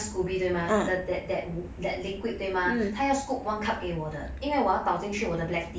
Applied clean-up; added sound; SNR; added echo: none; Aircraft; 17 dB; none.